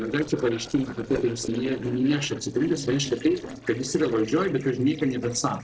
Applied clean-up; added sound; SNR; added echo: neural separator model SepFormer DNS4.